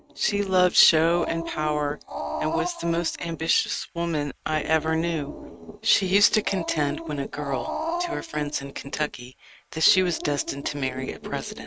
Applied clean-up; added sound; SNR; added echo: neural mask model RNNoise.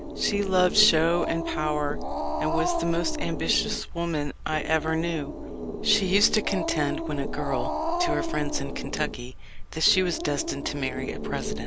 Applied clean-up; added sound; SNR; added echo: none; Growling; 2 dB; none.